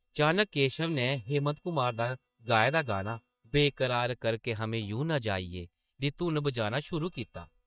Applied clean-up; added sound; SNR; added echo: neural mask model DeepFilterNet 3.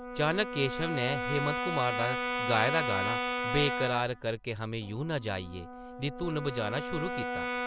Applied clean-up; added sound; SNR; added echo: none; Brass instrument; 2 dB; none.